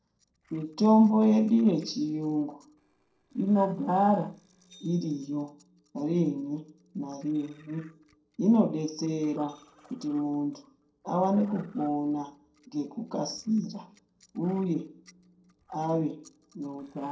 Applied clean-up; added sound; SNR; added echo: neural separator model SepFormer DNS4.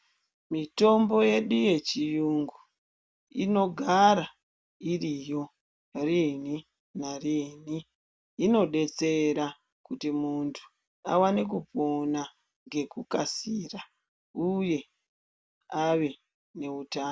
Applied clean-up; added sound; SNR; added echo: none; none; none; none.